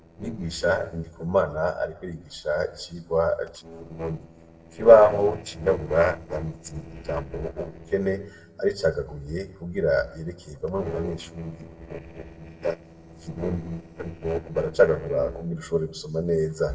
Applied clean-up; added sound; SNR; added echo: neural separator model SepFormer DNS4.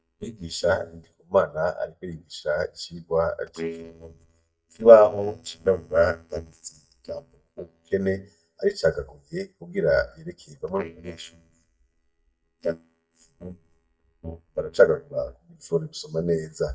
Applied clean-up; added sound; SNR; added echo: neural mask model DeepFilterNet 3.